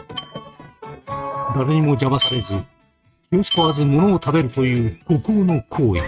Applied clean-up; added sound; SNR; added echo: neural mask model RNNoise.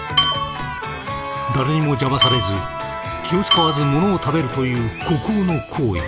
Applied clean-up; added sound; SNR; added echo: none; Dishes, pots, and pans / Glass / Bell; 4 dB; none.